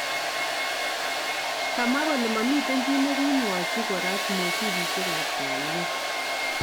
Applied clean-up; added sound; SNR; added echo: none; Domestic sounds, home sounds; -2 dB; none.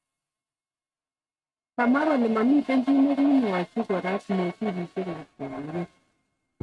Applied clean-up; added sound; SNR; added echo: neural mask model RNNoise.